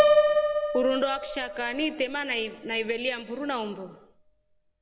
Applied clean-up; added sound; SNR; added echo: none; Piano; -2 dB; none.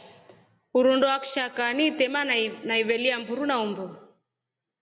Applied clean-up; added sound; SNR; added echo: none; none; none; none.